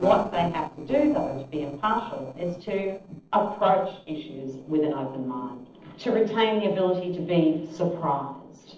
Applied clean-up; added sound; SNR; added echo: neural separator model SepFormer DNS4.